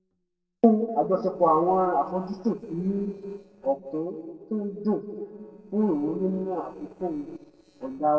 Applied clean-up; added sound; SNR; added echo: neural separator model SepFormer DNS4.